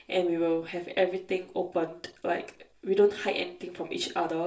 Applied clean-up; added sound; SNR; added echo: none; none; none; reverberation time 0.3 s.